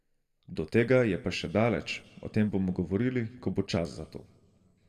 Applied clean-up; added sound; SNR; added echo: none; none; none; reverberation time 1.0 s.